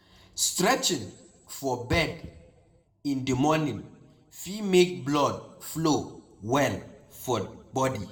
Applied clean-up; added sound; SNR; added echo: none; none; none; reverberation time 0.5 s.